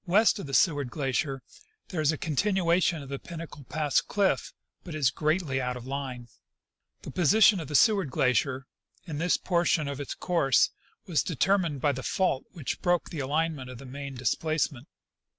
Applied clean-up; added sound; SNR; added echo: none; none; none; none.